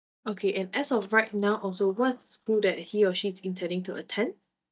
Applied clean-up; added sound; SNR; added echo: neural mask model DeepFilterNet 3.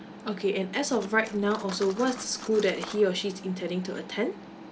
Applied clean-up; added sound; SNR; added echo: none; Cutlery, silverware; 18 dB; none.